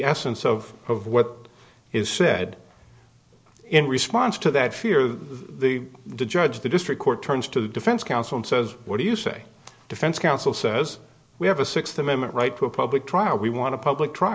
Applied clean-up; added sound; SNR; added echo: none; none; none; none.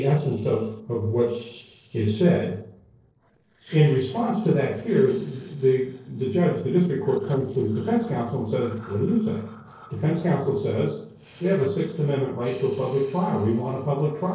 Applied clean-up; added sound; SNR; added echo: neural separator model SepFormer DNS4.